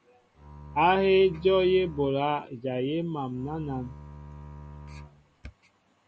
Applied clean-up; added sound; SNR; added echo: none; Bowed string instrument; 17 dB; none.